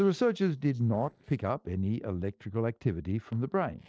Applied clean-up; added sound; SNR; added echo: neural separator model SepFormer DNS4.